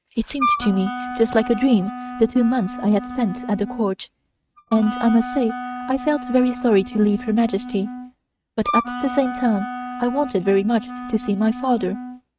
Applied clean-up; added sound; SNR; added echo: neural mask model RNNoise.